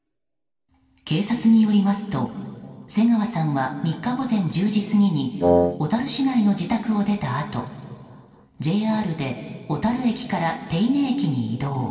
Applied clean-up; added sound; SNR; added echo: none; Wind instrument, woodwind instrument; -3 dB; reverberation time 2.4 s.